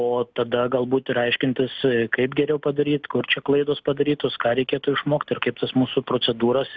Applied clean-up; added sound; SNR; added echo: none; none; none; none.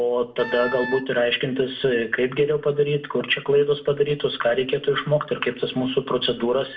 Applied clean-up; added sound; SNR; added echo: none; Wind instrument, woodwind instrument; 11 dB; reverberation time 0.5 s.